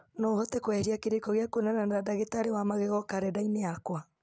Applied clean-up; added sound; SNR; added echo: none; none; none; none.